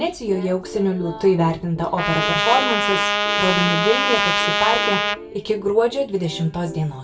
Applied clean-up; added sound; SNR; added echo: none; Trumpet; -1 dB; reverberation time 0.2 s.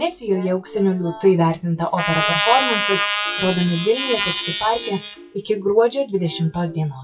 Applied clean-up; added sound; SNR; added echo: classical method WPE with log-MMSE.